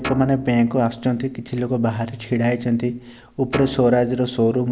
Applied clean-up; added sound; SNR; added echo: none; Guitar; 13 dB; none.